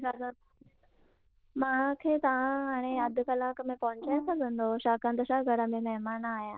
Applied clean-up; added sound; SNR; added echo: neural diffusion model UNIVERSE++.